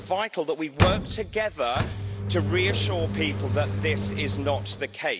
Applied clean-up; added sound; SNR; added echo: none; Engine; 0 dB; none.